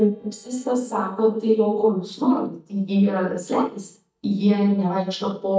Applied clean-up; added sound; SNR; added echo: neural mask model DeepFilterNet 3.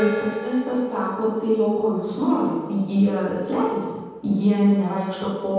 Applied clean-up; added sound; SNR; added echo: none; Gong; 20 dB; reverberation time 1.2 s.